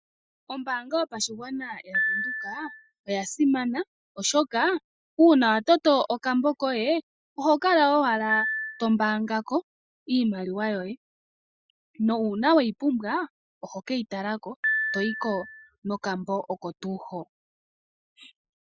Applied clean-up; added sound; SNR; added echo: classical method Wiener filter.